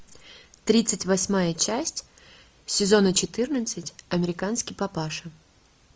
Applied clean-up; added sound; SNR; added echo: none; none; none; none.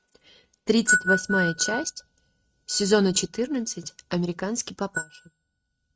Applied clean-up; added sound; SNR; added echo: neural mask model RNNoise.